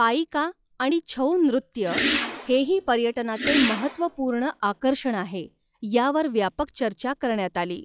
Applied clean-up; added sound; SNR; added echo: classical method log-MMSE.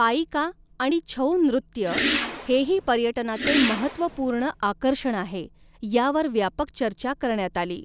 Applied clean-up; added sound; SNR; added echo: none; Whoosh, swoosh, swish; 4 dB; none.